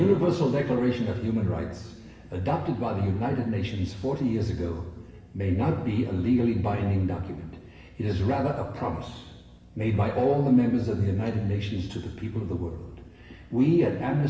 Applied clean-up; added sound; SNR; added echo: none; none; none; reverberation time 1.2 s.